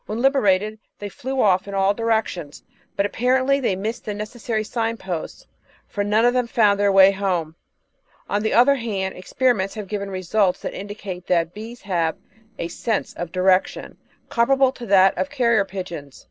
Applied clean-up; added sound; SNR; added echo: neural separator model SepFormer DNS4.